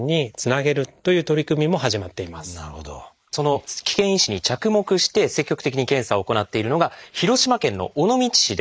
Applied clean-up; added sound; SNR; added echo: neural mask model Resemble Enhance denoiser.